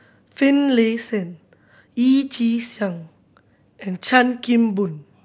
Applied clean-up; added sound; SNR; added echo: none; none; none; none.